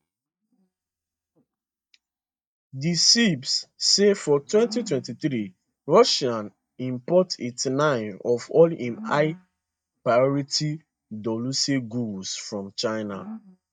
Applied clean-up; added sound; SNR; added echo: neural mask model DeepFilterNet 3.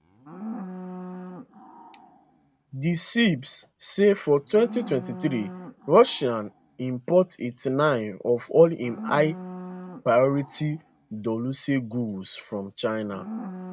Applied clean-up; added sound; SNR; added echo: none; Livestock, farm animals, working animals; 16 dB; none.